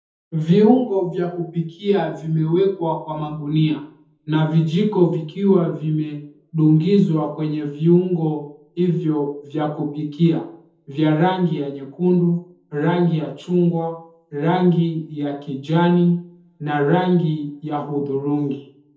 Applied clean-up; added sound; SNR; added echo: none; none; none; reverberation time 0.5 s.